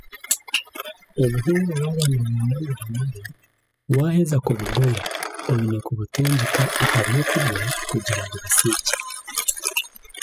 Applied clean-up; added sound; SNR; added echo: classical method spectral subtraction.